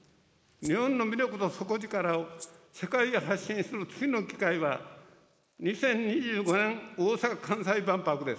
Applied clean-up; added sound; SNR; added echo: neural mask model Resemble Enhance denoiser.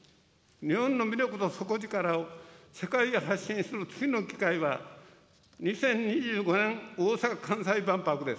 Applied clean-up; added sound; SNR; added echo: none; none; none; none.